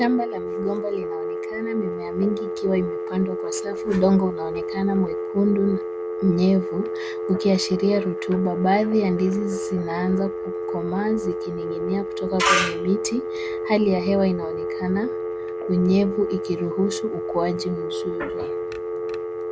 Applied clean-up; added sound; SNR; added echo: none; Telephone; 4 dB; none.